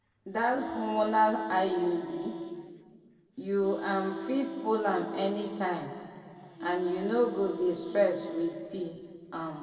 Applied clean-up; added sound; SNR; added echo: none; Wind instrument, woodwind instrument; 10 dB; reverberation time 1.8 s.